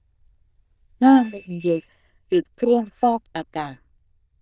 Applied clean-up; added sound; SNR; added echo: neural diffusion model UNIVERSE++.